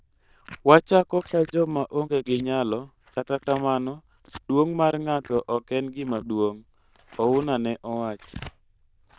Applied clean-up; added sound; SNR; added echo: neural diffusion model UNIVERSE++.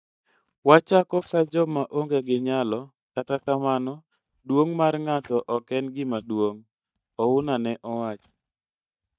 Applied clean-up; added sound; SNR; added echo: neural mask model DeepFilterNet 3.